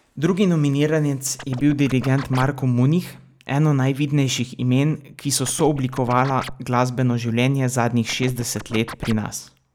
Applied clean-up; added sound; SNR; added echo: none; Scratching (performance technique); 14 dB; none.